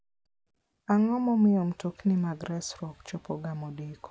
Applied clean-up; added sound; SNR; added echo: none; none; none; none.